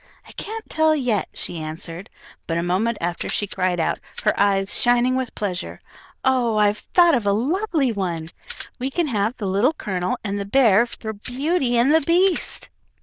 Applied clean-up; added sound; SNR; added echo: neural diffusion model UNIVERSE++.